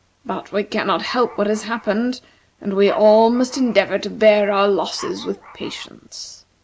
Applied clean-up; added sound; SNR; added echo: none; Dog; 20 dB; none.